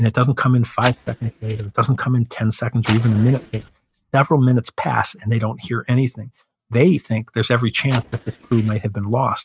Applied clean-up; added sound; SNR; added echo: neural mask model RNNoise.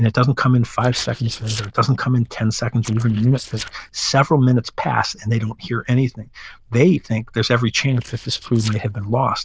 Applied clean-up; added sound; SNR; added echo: neural diffusion model UNIVERSE++.